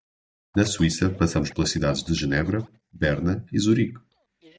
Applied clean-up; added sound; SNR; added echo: neural mask model DeepFilterNet 3.